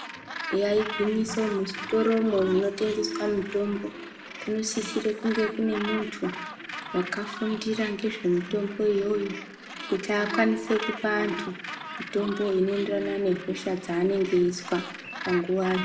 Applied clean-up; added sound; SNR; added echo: none; Gull, seagull; 11 dB; reverberation time 0.8 s.